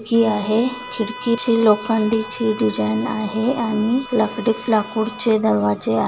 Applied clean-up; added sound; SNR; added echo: none; Bowed string instrument; 17 dB; none.